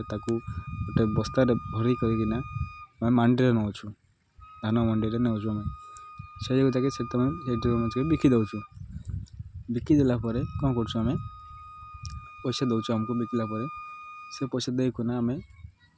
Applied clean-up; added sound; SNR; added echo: none; Wind instrument, woodwind instrument; 17 dB; none.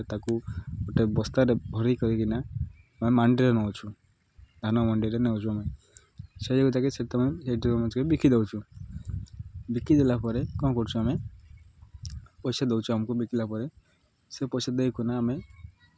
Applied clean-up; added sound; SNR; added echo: none; none; none; none.